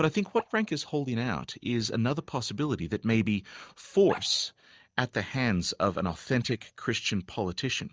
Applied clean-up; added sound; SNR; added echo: neural mask model DeepFilterNet 3.